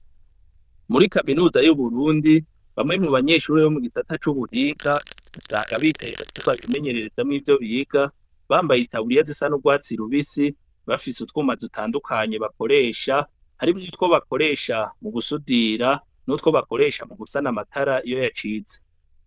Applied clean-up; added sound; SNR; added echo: neural diffusion model UNIVERSE++.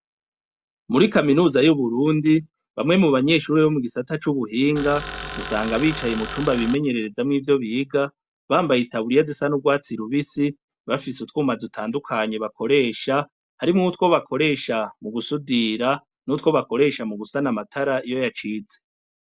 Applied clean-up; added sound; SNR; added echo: none; Tools; 10 dB; none.